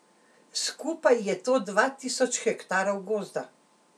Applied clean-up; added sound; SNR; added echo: none; none; none; none.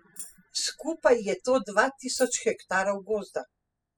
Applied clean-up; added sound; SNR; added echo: classical method spectral subtraction.